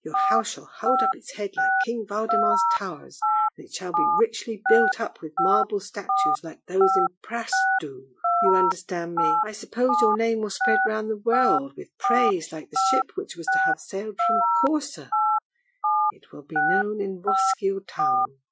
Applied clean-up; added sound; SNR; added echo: classical method Wiener filter.